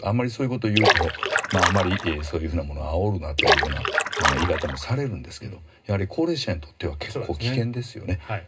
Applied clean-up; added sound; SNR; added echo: none; Splash, splatter; -3 dB; reverberation time 0.2 s.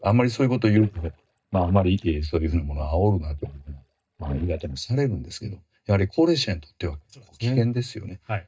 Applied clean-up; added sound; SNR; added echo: neural mask model DeepFilterNet 3.